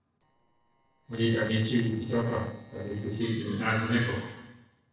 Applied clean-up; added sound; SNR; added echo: neural separator model SepFormer DNS4.